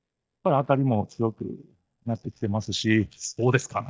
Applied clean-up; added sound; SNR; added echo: neural mask model DeepFilterNet 3.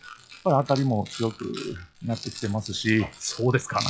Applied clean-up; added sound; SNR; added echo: classical method log-MMSE.